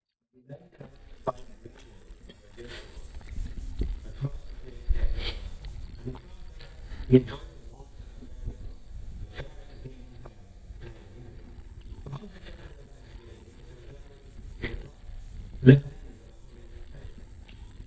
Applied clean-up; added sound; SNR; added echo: neural mask model DeepFilterNet 3.